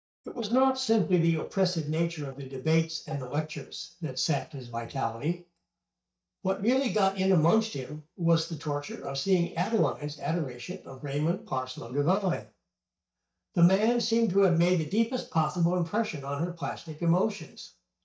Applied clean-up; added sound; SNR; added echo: neural mask model DeepFilterNet 3.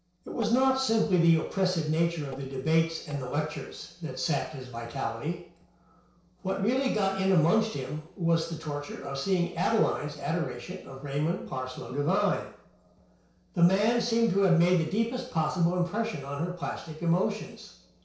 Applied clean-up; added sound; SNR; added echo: neural separator model SepFormer DNS4.